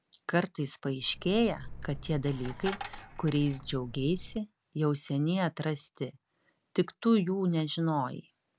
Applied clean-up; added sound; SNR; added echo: none; Coin (dropping); 11 dB; none.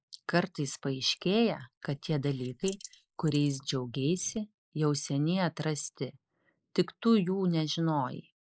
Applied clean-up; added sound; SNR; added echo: neural mask model Resemble Enhance denoiser.